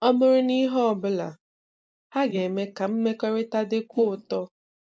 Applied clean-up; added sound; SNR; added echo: neural mask model Resemble Enhance denoiser.